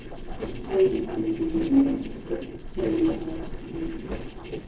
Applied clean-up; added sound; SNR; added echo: neural separator model SepFormer DNS4.